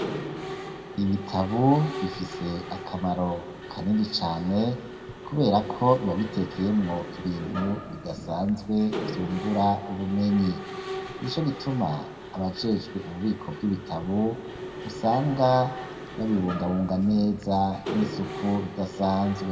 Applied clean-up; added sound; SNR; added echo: none; Mechanisms; 10 dB; reverberation time 1.5 s.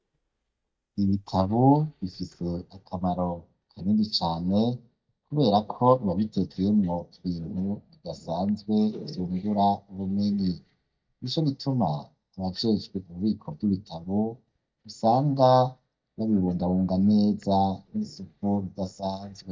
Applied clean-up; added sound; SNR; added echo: neural mask model DeepFilterNet 3.